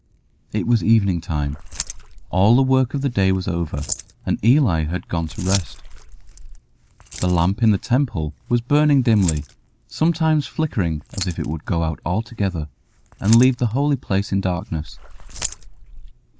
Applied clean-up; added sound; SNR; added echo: neural mask model Resemble Enhance denoiser.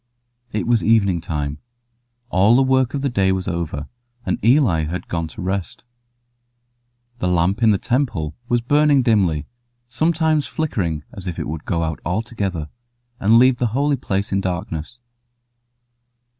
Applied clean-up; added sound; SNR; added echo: none; none; none; none.